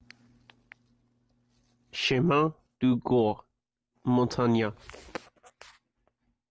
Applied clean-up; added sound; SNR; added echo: none; none; none; none.